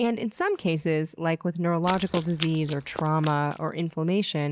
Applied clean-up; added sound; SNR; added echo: none; Run; 12 dB; none.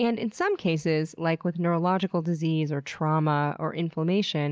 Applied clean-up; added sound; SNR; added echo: none; none; none; none.